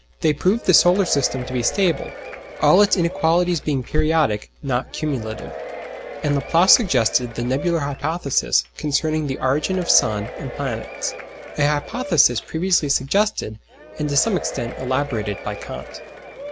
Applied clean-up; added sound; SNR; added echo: none; Applause / Crowd / Cheering; 14 dB; none.